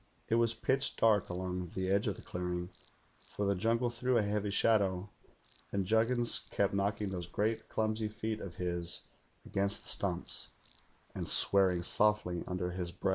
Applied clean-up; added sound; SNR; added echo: neural mask model Resemble Enhance denoiser.